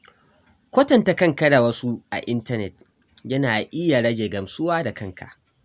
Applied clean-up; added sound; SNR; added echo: none; none; none; none.